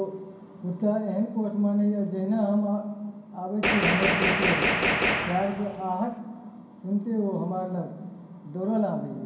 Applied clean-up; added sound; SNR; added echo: none; Gunshot, gunfire; -3 dB; reverberation time 0.5 s.